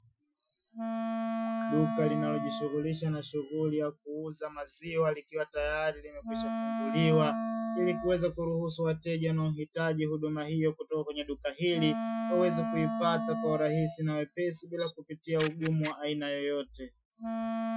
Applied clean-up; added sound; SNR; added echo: classical method Wiener filter.